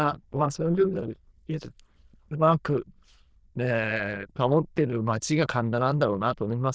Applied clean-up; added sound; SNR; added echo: neural diffusion model UNIVERSE++.